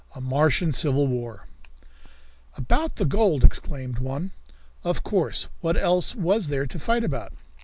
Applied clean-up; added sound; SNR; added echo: none; none; none; none.